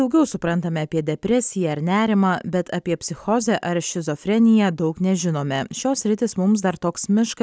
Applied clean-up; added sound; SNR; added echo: none; none; none; none.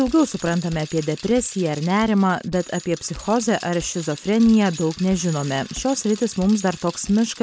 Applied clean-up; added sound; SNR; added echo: none; Bicycle; 18 dB; none.